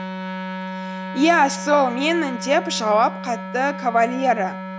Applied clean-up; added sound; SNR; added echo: none; Wind instrument, woodwind instrument; 9 dB; none.